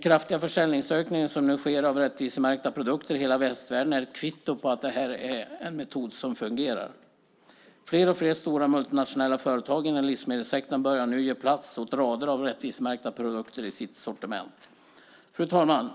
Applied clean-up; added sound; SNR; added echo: none; none; none; none.